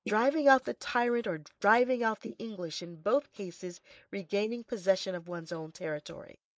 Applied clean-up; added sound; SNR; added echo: neural mask model Resemble Enhance denoiser.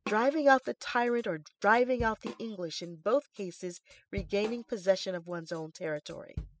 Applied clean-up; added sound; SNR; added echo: classical method spectral subtraction.